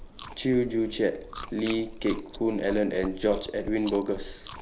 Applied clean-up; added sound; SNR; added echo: none; Chewing, mastication; 13 dB; none.